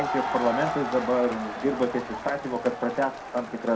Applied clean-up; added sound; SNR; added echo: none; Crowd; 5 dB; reverberation time 0.2 s.